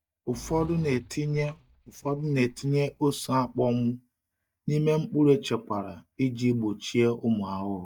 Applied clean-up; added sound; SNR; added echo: neural mask model DeepFilterNet 3.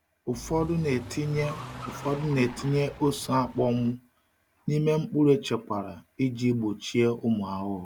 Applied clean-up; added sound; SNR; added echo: none; Car; 14 dB; none.